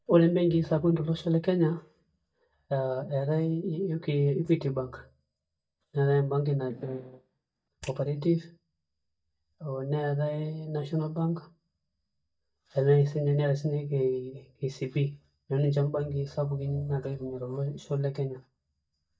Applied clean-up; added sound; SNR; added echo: neural mask model DeepFilterNet 3.